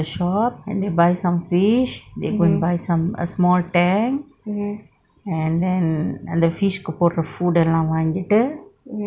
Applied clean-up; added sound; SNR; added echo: none; none; none; none.